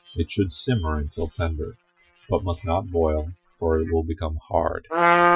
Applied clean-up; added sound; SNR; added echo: classical method Wiener filter.